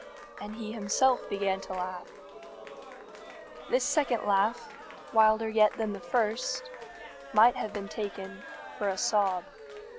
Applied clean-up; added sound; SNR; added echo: none; Cheering; 14 dB; none.